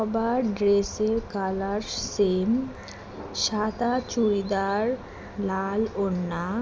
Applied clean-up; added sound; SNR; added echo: none; none; none; none.